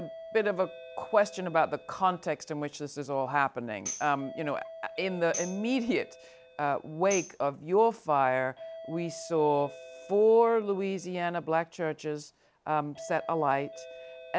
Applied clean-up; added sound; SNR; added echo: none; Doorbell + Tambourine; 16 dB; none.